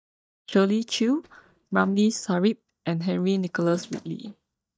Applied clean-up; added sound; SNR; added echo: neural mask model DeepFilterNet 3.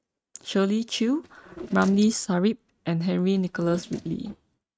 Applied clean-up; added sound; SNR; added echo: neural mask model RNNoise.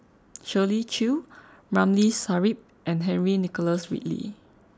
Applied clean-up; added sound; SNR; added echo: none; none; none; none.